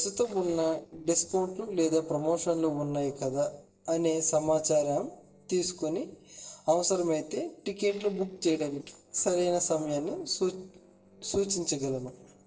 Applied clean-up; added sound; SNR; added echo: neural separator model SepFormer DNS4.